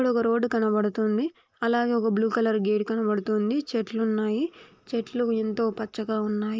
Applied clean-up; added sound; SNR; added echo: neural mask model Resemble Enhance denoiser.